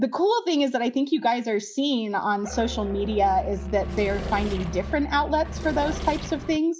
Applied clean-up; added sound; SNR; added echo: none; Musical instrument + Engine / Mechanisms; 8 dB; none.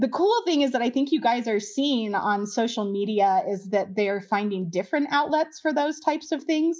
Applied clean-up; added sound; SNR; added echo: none; none; none; none.